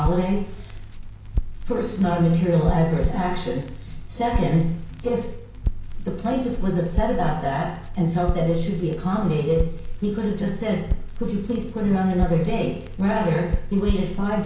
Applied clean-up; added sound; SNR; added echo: none; Crackle; 4 dB; reverberation time 0.6 s.